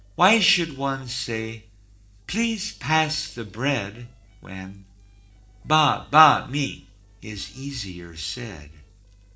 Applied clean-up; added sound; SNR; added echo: neural separator model SepFormer DNS4.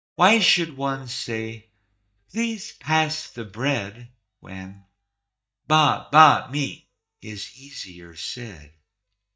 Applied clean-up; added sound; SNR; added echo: neural mask model DeepFilterNet 3.